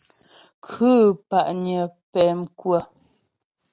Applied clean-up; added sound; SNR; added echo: none; none; none; none.